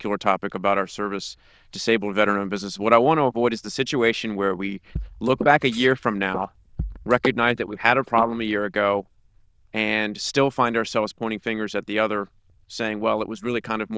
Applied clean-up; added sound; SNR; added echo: neural diffusion model UNIVERSE++.